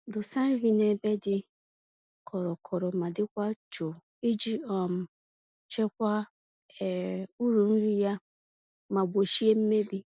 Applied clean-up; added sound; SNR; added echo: none; none; none; none.